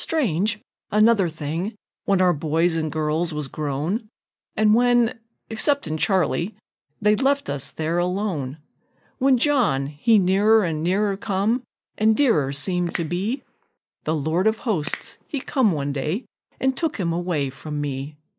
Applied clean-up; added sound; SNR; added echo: neural mask model Resemble Enhance denoiser.